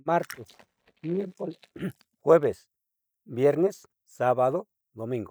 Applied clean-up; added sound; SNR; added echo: neural mask model DeepFilterNet 3.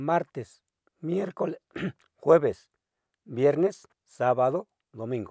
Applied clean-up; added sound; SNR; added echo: none; none; none; none.